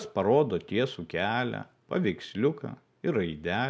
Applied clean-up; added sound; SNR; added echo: none; none; none; none.